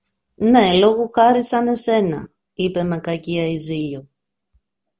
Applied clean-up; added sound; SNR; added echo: none; none; none; none.